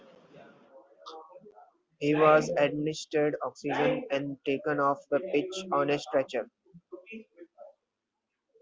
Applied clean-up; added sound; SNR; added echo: none; none; none; none.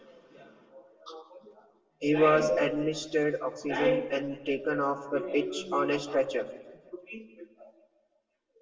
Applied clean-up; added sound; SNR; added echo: none; none; none; reverberation time 0.9 s.